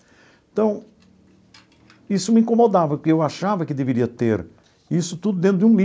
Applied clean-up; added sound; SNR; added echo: none; none; none; none.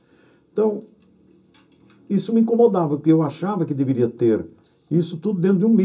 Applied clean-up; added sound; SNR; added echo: none; none; none; reverberation time 0.2 s.